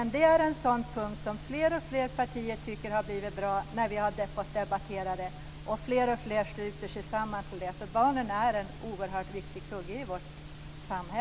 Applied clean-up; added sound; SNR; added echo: none; none; none; none.